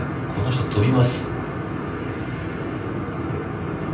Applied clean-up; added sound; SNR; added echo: none; none; none; reverberation time 0.6 s.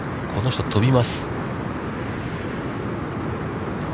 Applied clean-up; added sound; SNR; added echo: none; none; none; none.